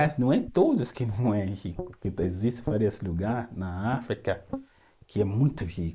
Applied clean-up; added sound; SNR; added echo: neural mask model Resemble Enhance denoiser.